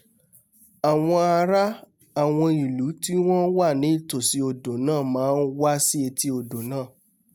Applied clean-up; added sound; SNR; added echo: none; none; none; none.